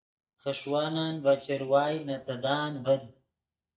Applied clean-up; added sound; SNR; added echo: neural mask model DeepFilterNet 3.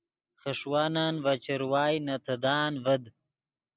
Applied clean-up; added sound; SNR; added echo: none; none; none; none.